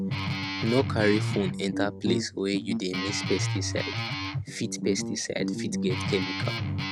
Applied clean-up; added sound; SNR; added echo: none; Guitar; 1 dB; none.